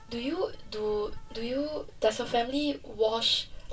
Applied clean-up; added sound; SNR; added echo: none; Insect; 13 dB; reverberation time 0.2 s.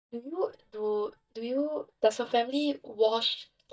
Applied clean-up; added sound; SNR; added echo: neural mask model DeepFilterNet 3.